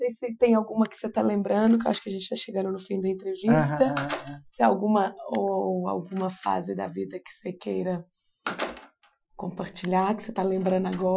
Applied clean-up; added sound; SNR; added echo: classical method Wiener filter.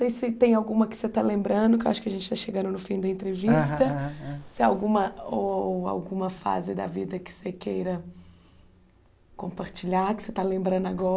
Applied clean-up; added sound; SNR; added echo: none; none; none; none.